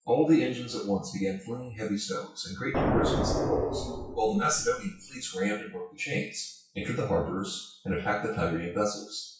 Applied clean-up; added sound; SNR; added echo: classical method WPE with log-MMSE.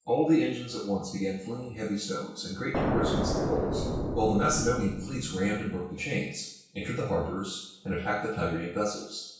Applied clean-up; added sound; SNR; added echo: none; Explosion; 0 dB; reverberation time 0.6 s.